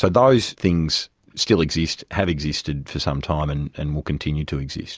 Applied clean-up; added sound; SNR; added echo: none; none; none; none.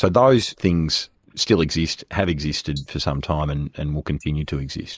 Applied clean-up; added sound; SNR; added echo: neural mask model Resemble Enhance denoiser.